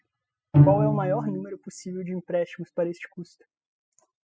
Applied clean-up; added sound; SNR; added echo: classical method spectral subtraction.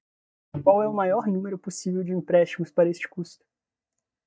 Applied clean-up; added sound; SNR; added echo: neural mask model DeepFilterNet 3.